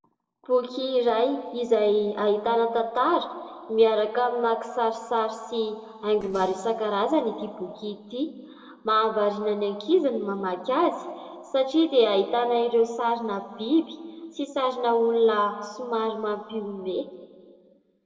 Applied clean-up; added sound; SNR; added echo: neural separator model SepFormer DNS4.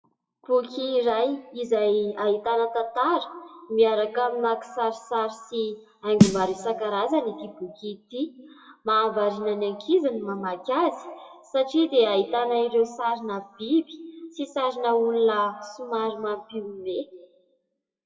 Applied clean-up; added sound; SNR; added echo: classical method WPE with log-MMSE.